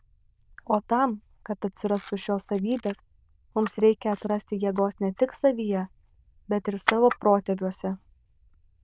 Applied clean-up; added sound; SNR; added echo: neural diffusion model UNIVERSE++.